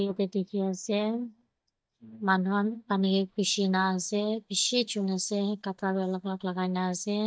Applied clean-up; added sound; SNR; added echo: neural mask model DeepFilterNet 3.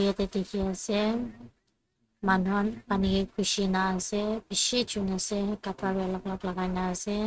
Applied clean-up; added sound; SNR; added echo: neural mask model RNNoise.